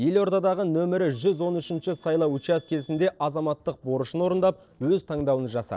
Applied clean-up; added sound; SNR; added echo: neural separator model SepFormer DNS4.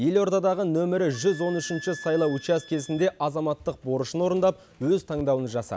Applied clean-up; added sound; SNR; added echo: none; Wind instrument, woodwind instrument; 19 dB; none.